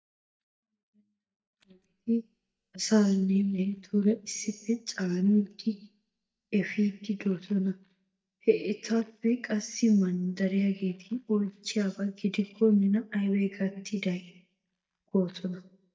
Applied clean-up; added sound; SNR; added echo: neural mask model DeepFilterNet 3.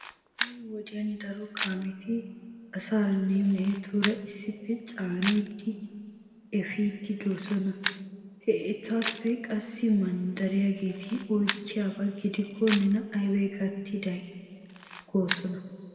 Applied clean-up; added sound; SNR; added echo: none; Camera; 9 dB; reverberation time 1.9 s.